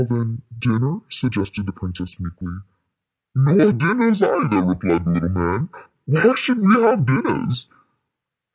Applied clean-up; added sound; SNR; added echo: none; none; none; none.